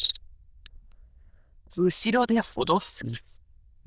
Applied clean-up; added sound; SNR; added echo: neural diffusion model UNIVERSE++.